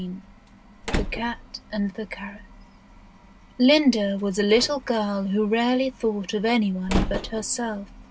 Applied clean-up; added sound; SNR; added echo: none; Slam; 9 dB; none.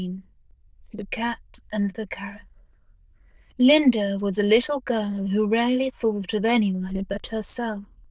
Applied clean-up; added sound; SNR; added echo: neural diffusion model UNIVERSE++.